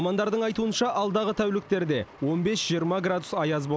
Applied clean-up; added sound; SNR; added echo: none; none; none; none.